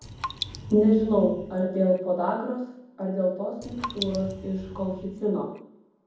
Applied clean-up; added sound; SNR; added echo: none; Raindrop; 13 dB; reverberation time 1.2 s.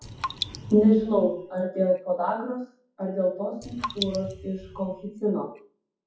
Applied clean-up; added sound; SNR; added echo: classical method WPE with log-MMSE.